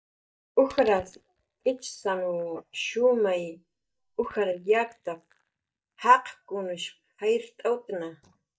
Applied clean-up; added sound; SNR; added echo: neural mask model DeepFilterNet 3.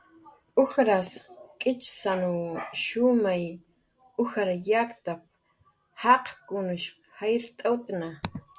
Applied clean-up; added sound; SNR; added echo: none; none; none; none.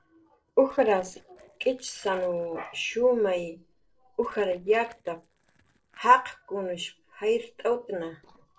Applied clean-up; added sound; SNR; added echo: neural separator model SepFormer DNS4.